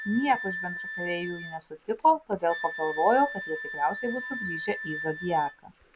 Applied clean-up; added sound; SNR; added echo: none; Wind instrument, woodwind instrument; 9 dB; none.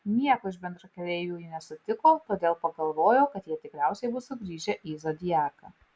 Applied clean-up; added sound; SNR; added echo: none; none; none; none.